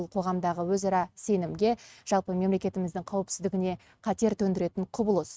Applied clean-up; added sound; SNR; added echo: neural mask model RNNoise.